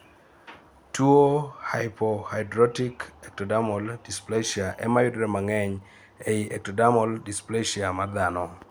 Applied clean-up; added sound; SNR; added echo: none; none; none; none.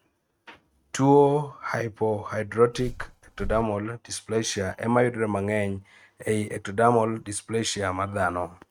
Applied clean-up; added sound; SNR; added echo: neural mask model RNNoise.